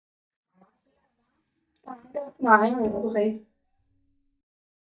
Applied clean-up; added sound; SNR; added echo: neural mask model DeepFilterNet 3.